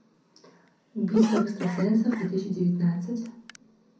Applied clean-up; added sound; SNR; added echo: none; Cough; 11 dB; reverberation time 0.6 s.